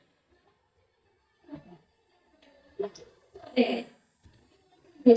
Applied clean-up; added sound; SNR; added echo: neural mask model DeepFilterNet 3.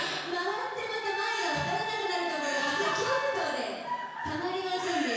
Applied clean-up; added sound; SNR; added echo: none; Trumpet; 6 dB; reverberation time 1.1 s.